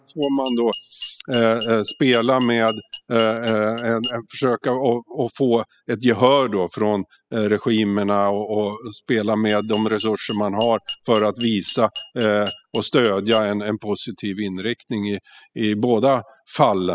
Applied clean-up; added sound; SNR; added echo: classical method spectral subtraction.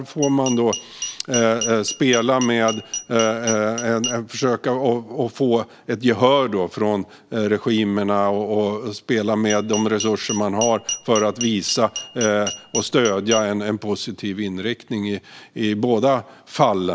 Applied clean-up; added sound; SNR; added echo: none; Glass; 10 dB; none.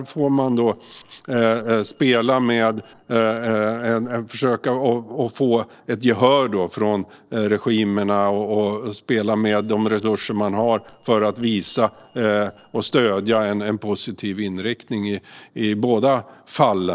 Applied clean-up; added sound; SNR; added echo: neural separator model SepFormer DNS4.